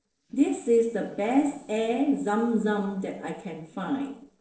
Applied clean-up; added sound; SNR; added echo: neural separator model SepFormer DNS4.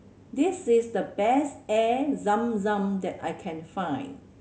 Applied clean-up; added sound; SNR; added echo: none; none; none; none.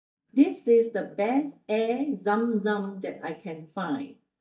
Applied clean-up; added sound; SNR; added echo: neural mask model DeepFilterNet 3.